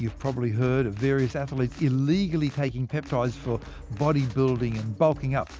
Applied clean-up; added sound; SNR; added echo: none; Musical instrument; 20 dB; none.